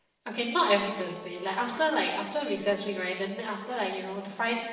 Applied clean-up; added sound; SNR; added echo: neural separator model SepFormer DNS4.